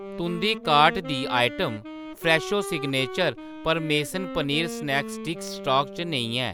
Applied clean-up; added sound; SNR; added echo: none; Wind instrument, woodwind instrument; 10 dB; none.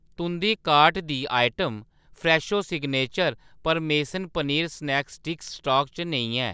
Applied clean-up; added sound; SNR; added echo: none; none; none; none.